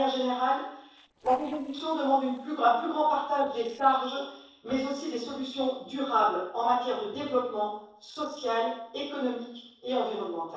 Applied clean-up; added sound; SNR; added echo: neural separator model SepFormer DNS4.